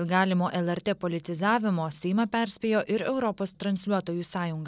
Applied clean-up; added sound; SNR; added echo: none; none; none; none.